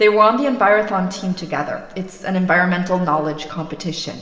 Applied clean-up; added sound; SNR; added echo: none; none; none; reverberation time 2.0 s.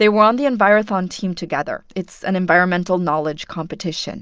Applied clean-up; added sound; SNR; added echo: none; none; none; none.